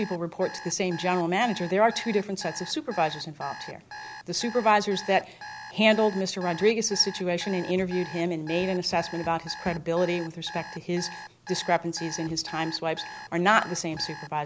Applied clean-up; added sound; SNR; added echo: none; Alarm; 15 dB; none.